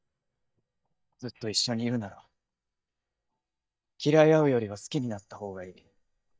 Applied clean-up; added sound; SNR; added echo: neural mask model DeepFilterNet 3.